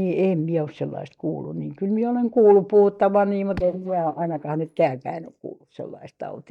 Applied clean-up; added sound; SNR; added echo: neural mask model DeepFilterNet 3.